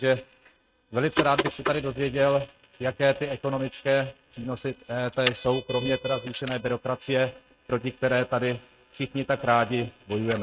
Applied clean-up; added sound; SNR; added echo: neural mask model RNNoise.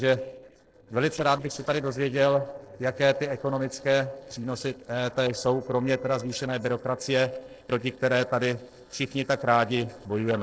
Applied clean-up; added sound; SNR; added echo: neural separator model SepFormer DNS4.